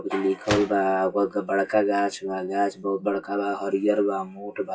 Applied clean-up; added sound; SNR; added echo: classical method WPE with log-MMSE.